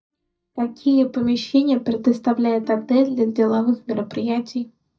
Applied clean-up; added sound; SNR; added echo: neural mask model DeepFilterNet 3.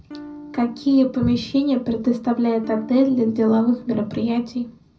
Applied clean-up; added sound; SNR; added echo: none; Electric guitar / Strum; 20 dB; reverberation time 0.4 s.